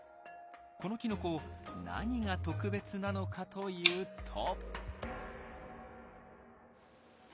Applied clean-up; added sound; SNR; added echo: none; Tick; -1 dB; none.